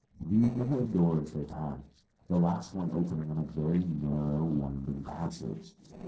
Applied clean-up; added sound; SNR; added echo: neural separator model SepFormer DNS4.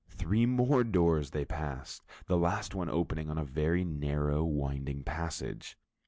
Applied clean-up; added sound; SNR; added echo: none; none; none; none.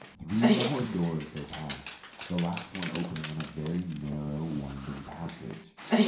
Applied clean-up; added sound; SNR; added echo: none; Dog; 0 dB; reverberation time 0.5 s.